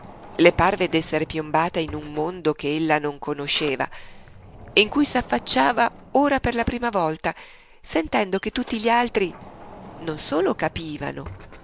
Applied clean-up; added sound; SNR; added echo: none; Sliding door; 19 dB; none.